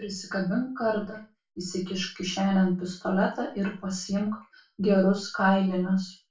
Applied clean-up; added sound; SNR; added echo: none; none; none; reverberation time 0.3 s.